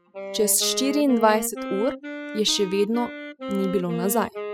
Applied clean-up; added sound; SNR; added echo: classical method spectral subtraction.